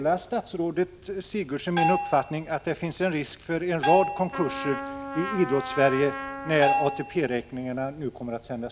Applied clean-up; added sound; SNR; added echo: none; Bell + Trumpet; 4 dB; none.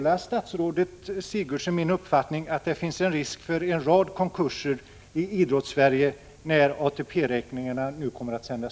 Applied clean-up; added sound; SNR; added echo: none; none; none; none.